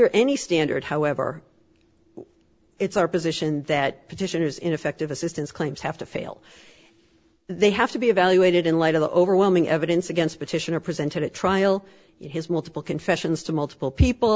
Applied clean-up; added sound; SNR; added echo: none; none; none; none.